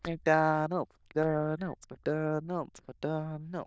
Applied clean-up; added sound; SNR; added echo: neural diffusion model UNIVERSE++.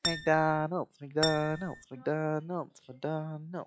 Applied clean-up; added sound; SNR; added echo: classical method log-MMSE.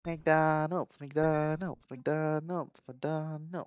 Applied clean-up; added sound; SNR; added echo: neural mask model DeepFilterNet 3.